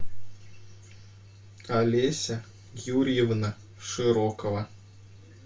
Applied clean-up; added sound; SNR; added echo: none; none; none; reverberation time 0.2 s.